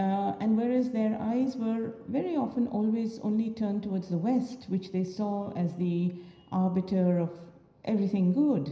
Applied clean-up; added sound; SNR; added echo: none; none; none; reverberation time 0.9 s.